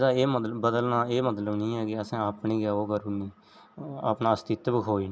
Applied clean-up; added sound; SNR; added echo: none; none; none; none.